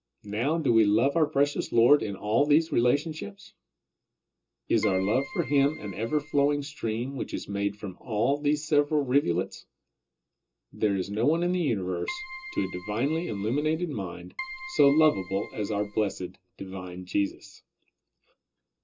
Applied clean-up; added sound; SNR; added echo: none; Keyboard (musical); 14 dB; reverberation time 0.2 s.